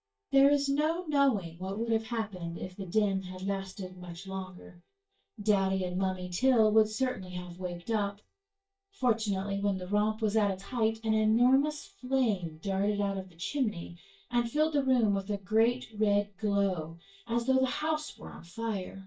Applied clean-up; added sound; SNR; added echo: neural mask model DeepFilterNet 3.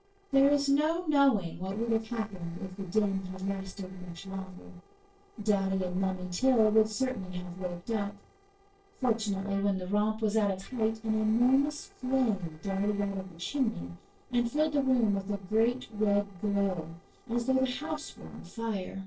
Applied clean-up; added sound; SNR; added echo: neural separator model SepFormer DNS4.